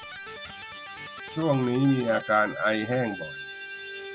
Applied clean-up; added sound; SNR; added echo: none; Electric guitar; 12 dB; none.